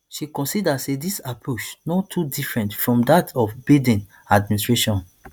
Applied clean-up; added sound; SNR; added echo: none; none; none; none.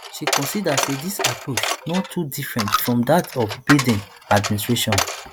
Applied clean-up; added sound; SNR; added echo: none; Coin (dropping); 4 dB; none.